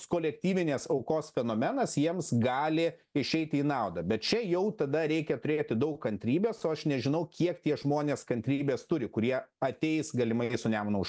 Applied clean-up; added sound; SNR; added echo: none; none; none; none.